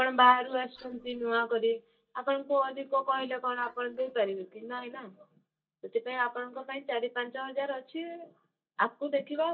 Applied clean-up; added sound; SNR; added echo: neural mask model DeepFilterNet 3.